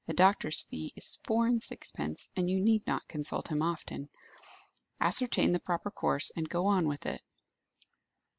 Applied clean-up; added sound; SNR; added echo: none; none; none; none.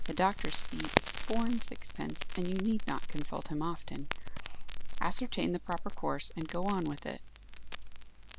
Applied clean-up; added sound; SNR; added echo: none; Crackle; -3 dB; none.